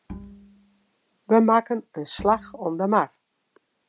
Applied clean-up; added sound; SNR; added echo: none; Bowed string instrument; 19 dB; none.